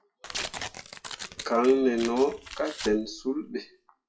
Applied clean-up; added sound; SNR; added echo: classical method WPE with log-MMSE.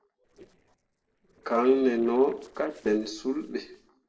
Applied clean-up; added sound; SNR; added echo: neural separator model SepFormer DNS4.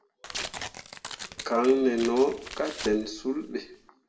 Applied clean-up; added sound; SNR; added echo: none; Tearing; 12 dB; reverberation time 0.6 s.